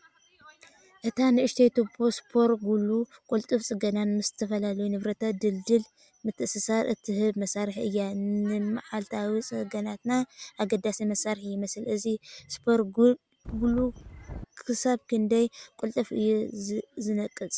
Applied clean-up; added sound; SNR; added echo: none; Wind; 11 dB; none.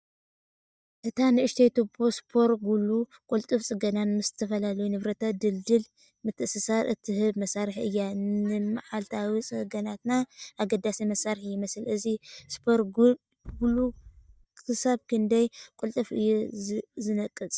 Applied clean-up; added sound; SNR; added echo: neural mask model DeepFilterNet 3.